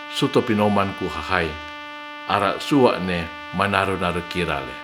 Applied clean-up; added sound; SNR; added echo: none; Trumpet; 13 dB; none.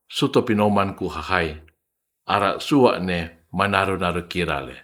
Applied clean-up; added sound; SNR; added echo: neural mask model Resemble Enhance denoiser.